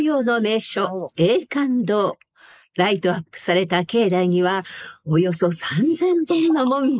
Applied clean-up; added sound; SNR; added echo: neural mask model Resemble Enhance denoiser.